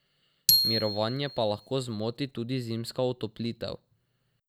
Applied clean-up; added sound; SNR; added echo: none; Glockenspiel; -1 dB; none.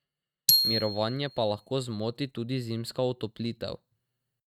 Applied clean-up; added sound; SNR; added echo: neural mask model RNNoise.